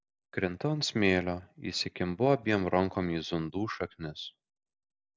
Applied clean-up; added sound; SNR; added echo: none; none; none; none.